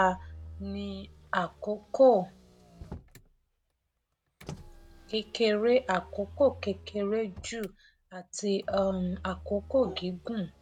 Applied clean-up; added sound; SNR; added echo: none; Motor vehicle (road); 18 dB; none.